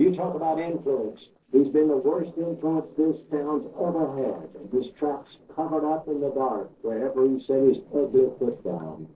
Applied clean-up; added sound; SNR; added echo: neural separator model SepFormer DNS4.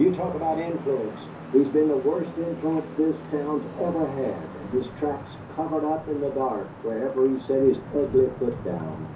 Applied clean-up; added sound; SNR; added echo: none; Traffic noise, roadway noise / Vehicle horn, car horn, honking; 13 dB; reverberation time 0.5 s.